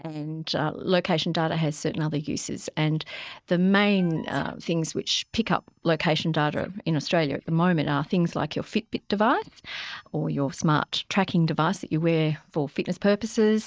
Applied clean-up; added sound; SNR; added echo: neural mask model DeepFilterNet 3.